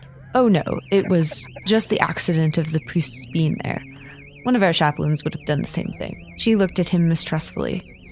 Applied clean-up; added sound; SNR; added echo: none; Race car, auto racing / Alarm; 19 dB; none.